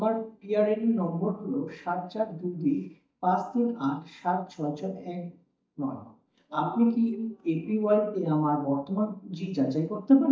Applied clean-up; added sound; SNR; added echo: neural mask model DeepFilterNet 3.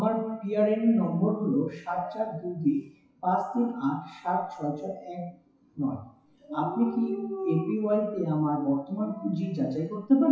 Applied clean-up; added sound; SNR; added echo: classical method WPE with log-MMSE.